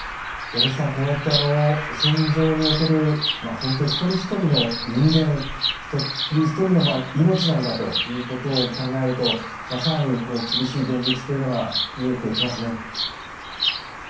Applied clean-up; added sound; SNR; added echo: none; Bird vocalization, bird call, bird song; 5 dB; reverberation time 0.6 s.